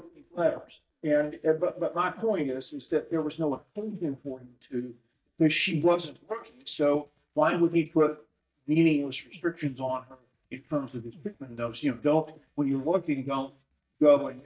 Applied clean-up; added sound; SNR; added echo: neural mask model DeepFilterNet 3.